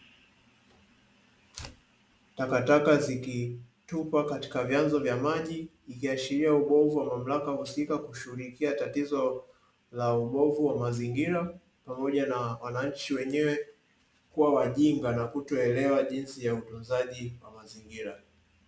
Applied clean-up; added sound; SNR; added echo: none; none; none; none.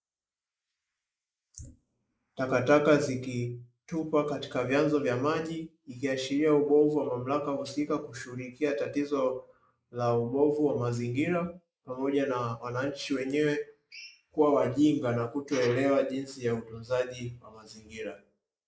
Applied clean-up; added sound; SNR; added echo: neural mask model Resemble Enhance denoiser.